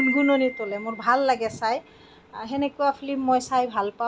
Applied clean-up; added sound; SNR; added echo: none; Wind chime; 12 dB; none.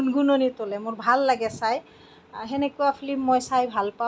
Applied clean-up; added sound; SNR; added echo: none; none; none; none.